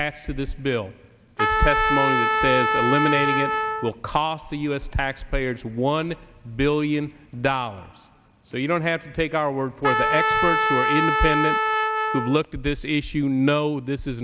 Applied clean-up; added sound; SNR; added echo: none; Trumpet; -2 dB; none.